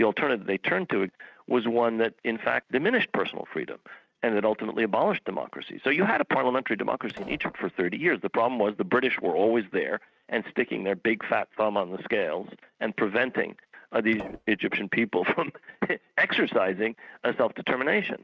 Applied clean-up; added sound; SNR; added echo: neural mask model RNNoise.